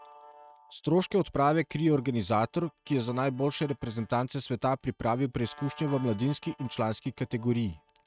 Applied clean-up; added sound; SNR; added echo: neural mask model RNNoise.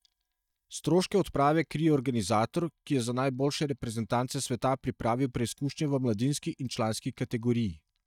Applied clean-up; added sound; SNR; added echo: neural mask model DeepFilterNet 3.